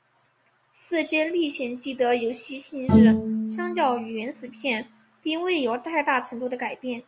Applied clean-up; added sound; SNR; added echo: none; Bowed string instrument; -4 dB; none.